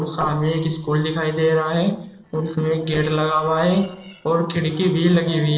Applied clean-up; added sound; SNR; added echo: neural separator model SepFormer DNS4.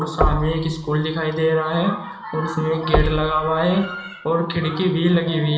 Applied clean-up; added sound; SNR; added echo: none; Knock; 7 dB; reverberation time 0.9 s.